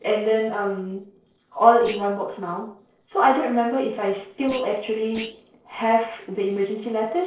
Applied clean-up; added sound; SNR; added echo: neural separator model SepFormer DNS4.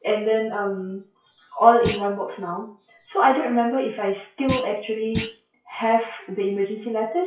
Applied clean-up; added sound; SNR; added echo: classical method WPE with log-MMSE.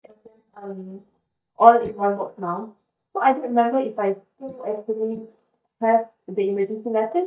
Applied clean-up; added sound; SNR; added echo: neural mask model DeepFilterNet 3.